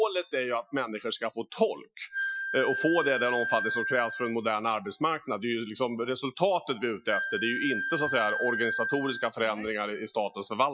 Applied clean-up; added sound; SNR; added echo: classical method Wiener filter.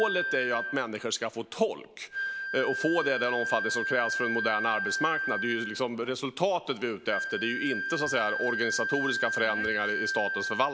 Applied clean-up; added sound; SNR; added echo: none; Wind instrument, woodwind instrument; 2 dB; none.